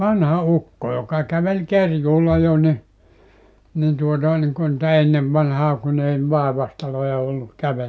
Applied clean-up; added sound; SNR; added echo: none; none; none; none.